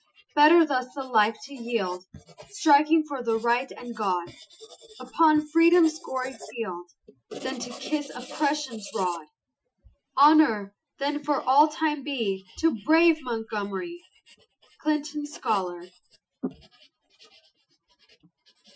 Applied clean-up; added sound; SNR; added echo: classical method Wiener filter.